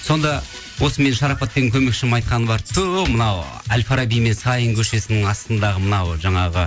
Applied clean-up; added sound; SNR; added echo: none; Tambourine; 19 dB; none.